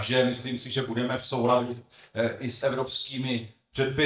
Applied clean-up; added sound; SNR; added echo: neural mask model DeepFilterNet 3.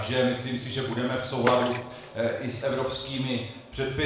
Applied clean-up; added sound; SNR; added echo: none; Bathtub (filling or washing) / Water / Splash, splatter; 10 dB; reverberation time 0.7 s.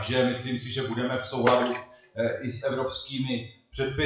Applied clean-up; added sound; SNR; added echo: classical method WPE with log-MMSE.